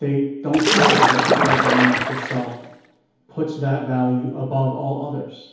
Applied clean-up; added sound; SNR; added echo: none; Splash, splatter; -4 dB; reverberation time 2.2 s.